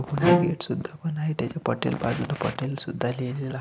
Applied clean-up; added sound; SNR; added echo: none; Bowed string instrument; -3 dB; none.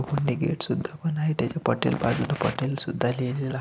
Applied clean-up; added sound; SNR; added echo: none; none; none; none.